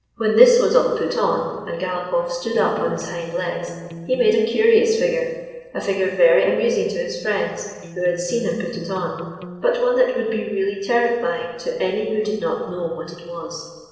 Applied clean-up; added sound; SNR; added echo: neural separator model SepFormer DNS4.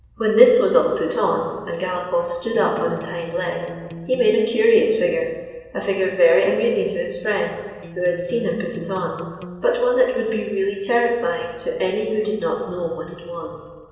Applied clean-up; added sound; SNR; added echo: none; Electric guitar; 14 dB; reverberation time 1.3 s.